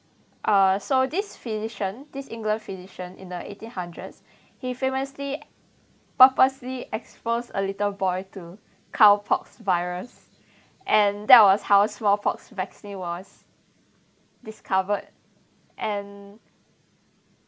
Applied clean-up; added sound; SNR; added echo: none; none; none; none.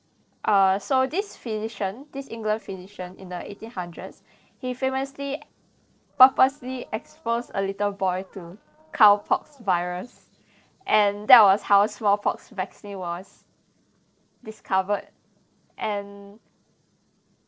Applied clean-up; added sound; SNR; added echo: neural separator model SepFormer DNS4.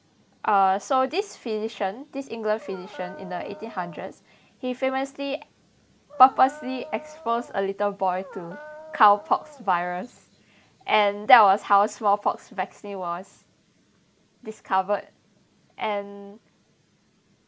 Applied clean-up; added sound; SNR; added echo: none; Dog; 17 dB; none.